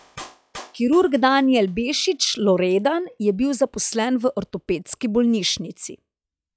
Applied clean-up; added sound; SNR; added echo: classical method log-MMSE.